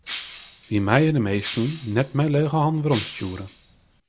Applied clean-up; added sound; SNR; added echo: none; Shatter; 10 dB; none.